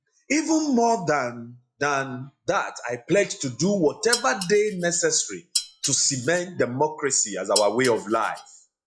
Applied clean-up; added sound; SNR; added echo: classical method log-MMSE.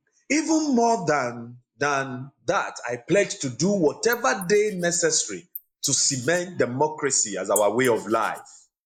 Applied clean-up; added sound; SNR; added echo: neural mask model Resemble Enhance denoiser.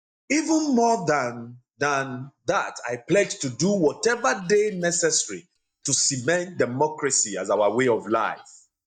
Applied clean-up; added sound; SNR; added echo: neural mask model DeepFilterNet 3.